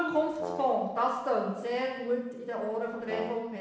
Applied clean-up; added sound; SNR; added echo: none; Brass instrument; 8 dB; reverberation time 0.9 s.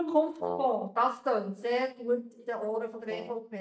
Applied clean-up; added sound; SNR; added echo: neural mask model DeepFilterNet 3.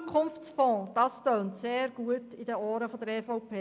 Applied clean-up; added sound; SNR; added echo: none; none; none; none.